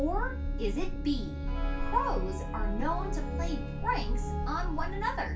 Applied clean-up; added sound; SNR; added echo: none; Bowed string instrument; 16 dB; reverberation time 0.2 s.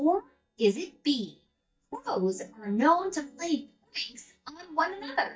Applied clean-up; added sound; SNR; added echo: neural mask model DeepFilterNet 3.